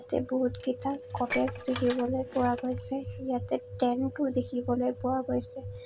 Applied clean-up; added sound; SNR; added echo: none; Dishes, pots, and pans; 13 dB; none.